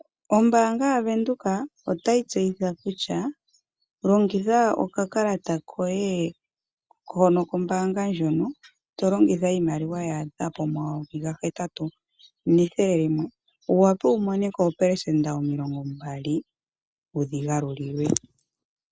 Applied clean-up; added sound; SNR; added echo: none; none; none; none.